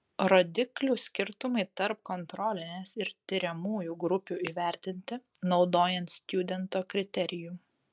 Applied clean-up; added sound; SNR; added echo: none; none; none; none.